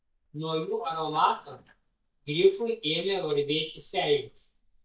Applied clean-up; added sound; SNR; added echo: neural mask model DeepFilterNet 3.